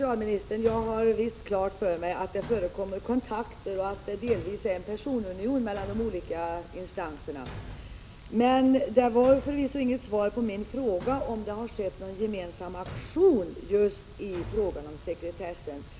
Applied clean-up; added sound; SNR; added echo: none; Thump, thud; 18 dB; none.